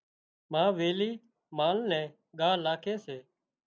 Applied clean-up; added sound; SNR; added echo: none; none; none; none.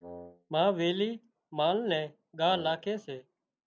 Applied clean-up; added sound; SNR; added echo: none; Wind instrument, woodwind instrument; 17 dB; none.